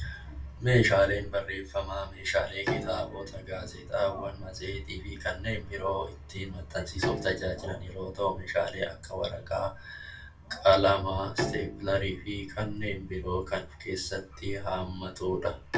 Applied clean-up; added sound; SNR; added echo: none; Bowed string instrument; 11 dB; reverberation time 0.2 s.